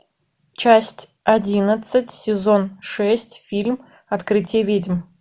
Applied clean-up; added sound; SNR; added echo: none; none; none; none.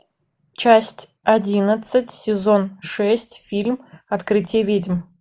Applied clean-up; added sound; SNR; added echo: neural mask model Resemble Enhance denoiser.